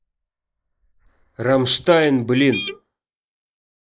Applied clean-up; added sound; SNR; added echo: neural mask model Resemble Enhance denoiser.